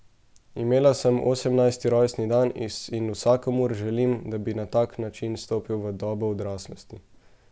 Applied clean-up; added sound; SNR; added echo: none; none; none; none.